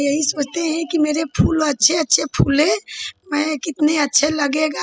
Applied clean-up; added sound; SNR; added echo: classical method spectral subtraction.